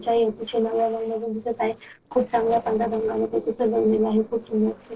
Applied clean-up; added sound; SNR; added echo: neural separator model SepFormer DNS4.